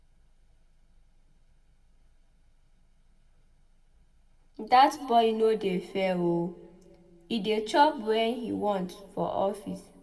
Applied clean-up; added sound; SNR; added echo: none; none; none; reverberation time 1.1 s.